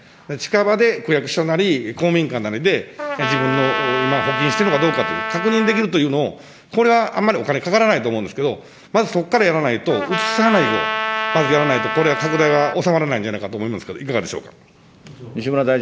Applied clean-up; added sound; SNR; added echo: none; Trumpet; 4 dB; none.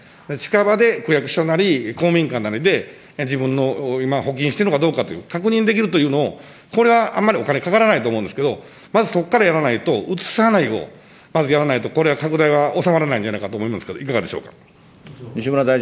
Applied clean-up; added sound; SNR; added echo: none; none; none; none.